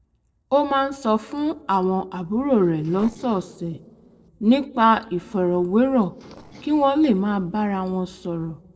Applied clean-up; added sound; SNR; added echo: neural separator model SepFormer DNS4.